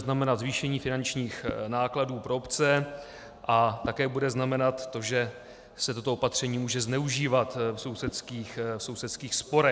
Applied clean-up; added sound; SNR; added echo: none; Whoosh, swoosh, swish; 18 dB; none.